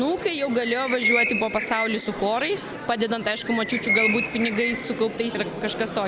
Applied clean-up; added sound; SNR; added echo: none; Bird; 4 dB; none.